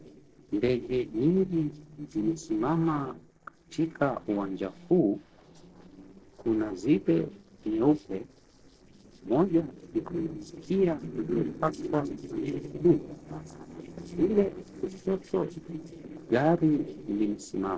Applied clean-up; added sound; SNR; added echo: neural separator model SepFormer DNS4.